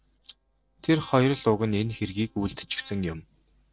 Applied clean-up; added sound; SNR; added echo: neural separator model SepFormer DNS4.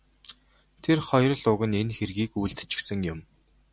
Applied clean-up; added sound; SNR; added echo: none; none; none; none.